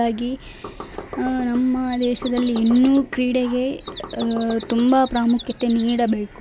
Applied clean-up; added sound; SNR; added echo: none; Bird vocalization, bird call, bird song + Knock; 12 dB; none.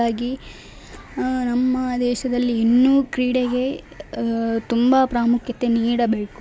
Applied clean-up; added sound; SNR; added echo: none; none; none; none.